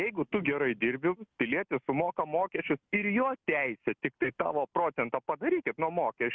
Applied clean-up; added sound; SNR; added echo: none; none; none; none.